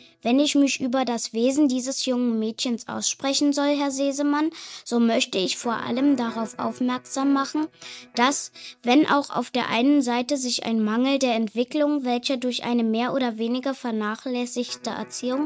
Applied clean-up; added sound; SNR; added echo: neural mask model RNNoise.